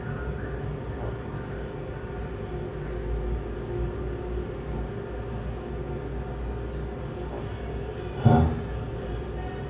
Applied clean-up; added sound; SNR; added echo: none; Brass instrument; 18 dB; reverberation time 0.6 s.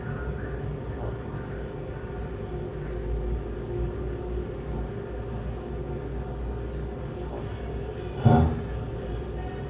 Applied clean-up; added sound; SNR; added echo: neural separator model SepFormer DNS4.